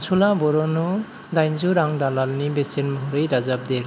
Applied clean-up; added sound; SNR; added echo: none; none; none; none.